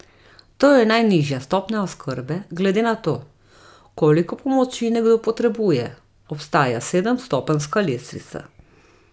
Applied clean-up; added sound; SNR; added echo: none; none; none; none.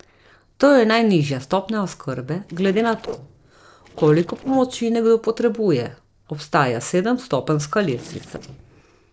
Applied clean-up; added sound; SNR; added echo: neural separator model SepFormer DNS4.